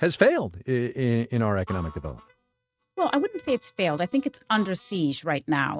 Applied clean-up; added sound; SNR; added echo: neural mask model RNNoise.